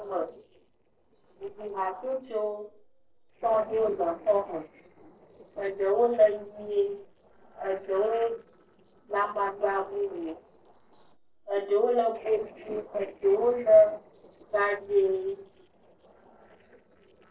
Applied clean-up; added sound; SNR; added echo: neural separator model SepFormer DNS4.